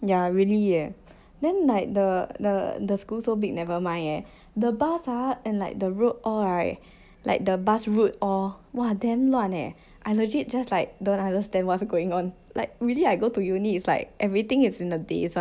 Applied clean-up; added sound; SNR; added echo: none; none; none; none.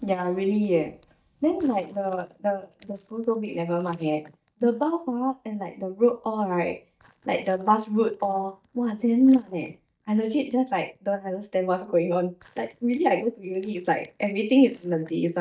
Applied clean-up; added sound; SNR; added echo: neural mask model DeepFilterNet 3.